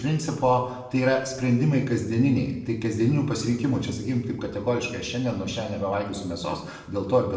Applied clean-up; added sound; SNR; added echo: none; none; none; reverberation time 0.8 s.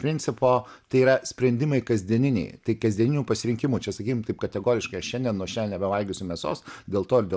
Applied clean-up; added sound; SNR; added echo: none; none; none; none.